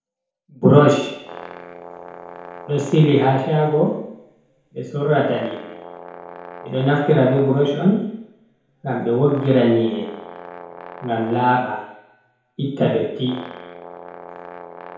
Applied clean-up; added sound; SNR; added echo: none; Brass instrument; 18 dB; reverberation time 0.9 s.